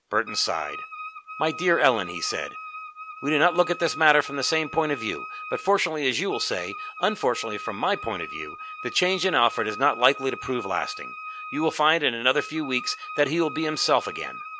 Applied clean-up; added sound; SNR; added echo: none; Wind instrument, woodwind instrument; 12 dB; none.